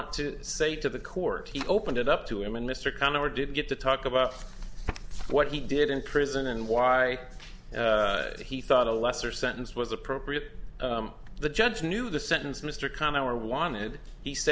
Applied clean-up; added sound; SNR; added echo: none; none; none; none.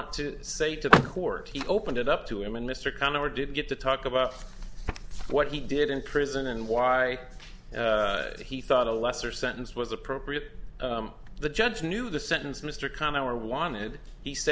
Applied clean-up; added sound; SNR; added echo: none; Vehicle; -3 dB; none.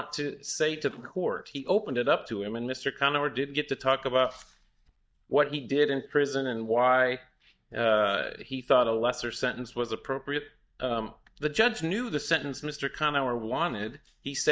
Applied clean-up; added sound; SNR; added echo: neural mask model DeepFilterNet 3.